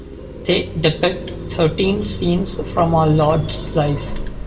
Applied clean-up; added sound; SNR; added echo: none; Car passing by; 11 dB; reverberation time 1.0 s.